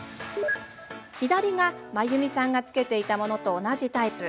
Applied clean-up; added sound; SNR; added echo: none; none; none; none.